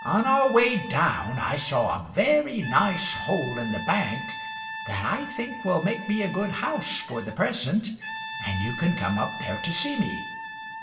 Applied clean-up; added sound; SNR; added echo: none; Brass instrument; 10 dB; reverberation time 0.8 s.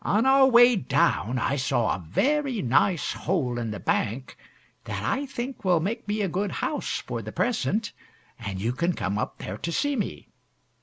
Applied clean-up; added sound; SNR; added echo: none; none; none; none.